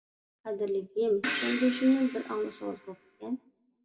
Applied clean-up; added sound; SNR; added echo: none; Crash cymbal; 8 dB; reverberation time 0.5 s.